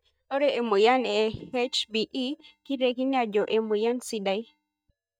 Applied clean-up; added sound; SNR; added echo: neural mask model DeepFilterNet 3.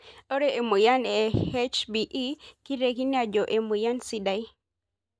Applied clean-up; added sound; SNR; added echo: none; none; none; none.